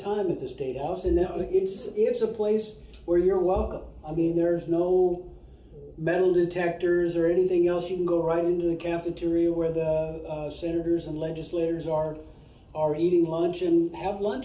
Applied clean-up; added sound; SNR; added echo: none; none; none; none.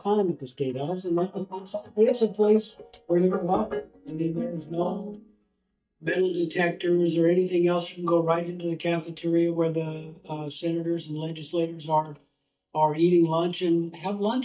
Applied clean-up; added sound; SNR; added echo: neural mask model DeepFilterNet 3.